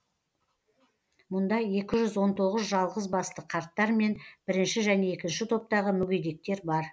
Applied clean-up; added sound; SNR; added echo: none; none; none; none.